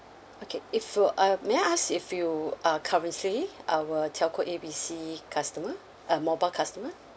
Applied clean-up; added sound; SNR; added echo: none; none; none; none.